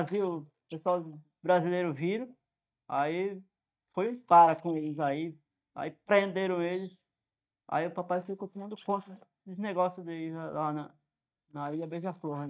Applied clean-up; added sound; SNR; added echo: neural mask model DeepFilterNet 3.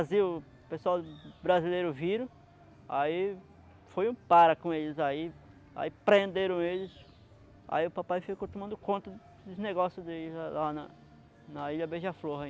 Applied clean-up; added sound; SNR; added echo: none; none; none; none.